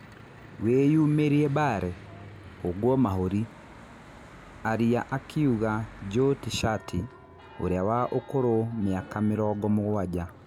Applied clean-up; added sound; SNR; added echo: none; Church bell / Traffic noise, roadway noise; 19 dB; none.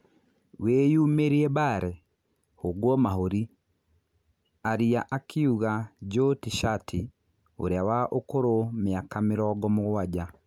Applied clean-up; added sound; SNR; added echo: none; none; none; none.